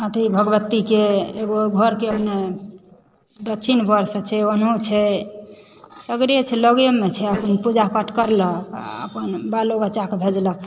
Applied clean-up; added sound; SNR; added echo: neural separator model SepFormer DNS4.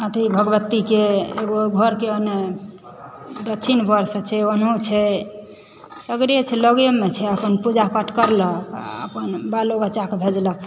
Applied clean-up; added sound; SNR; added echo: none; none; none; none.